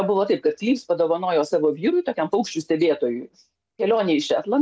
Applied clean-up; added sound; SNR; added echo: none; none; none; none.